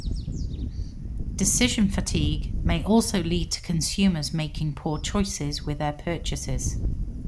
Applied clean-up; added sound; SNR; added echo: none; Wind / Bird; 3 dB; none.